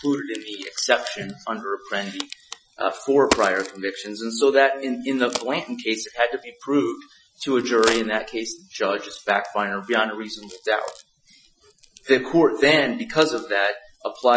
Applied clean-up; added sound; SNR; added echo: classical method Wiener filter.